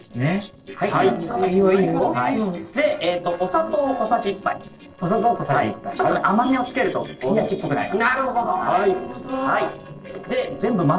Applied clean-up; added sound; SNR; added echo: neural separator model SepFormer DNS4.